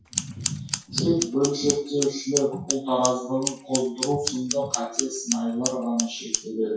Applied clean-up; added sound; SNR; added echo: classical method WPE with log-MMSE.